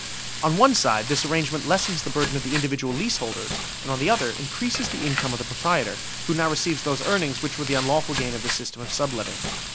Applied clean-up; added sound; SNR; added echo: none; Frying (food); 6 dB; none.